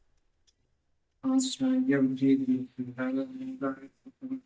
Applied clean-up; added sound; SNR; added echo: neural mask model DeepFilterNet 3.